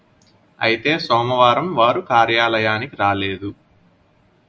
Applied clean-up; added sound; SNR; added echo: none; none; none; none.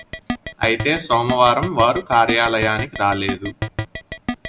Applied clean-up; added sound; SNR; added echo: none; Keyboard (musical); 7 dB; none.